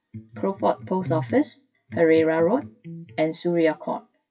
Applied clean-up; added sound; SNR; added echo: classical method WPE with log-MMSE.